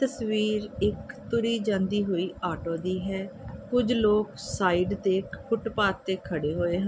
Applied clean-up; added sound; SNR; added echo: none; none; none; none.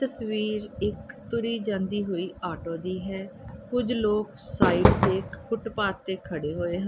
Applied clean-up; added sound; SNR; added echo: none; Fireworks; -5 dB; none.